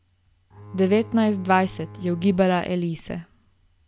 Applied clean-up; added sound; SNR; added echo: none; Bowed string instrument; 17 dB; none.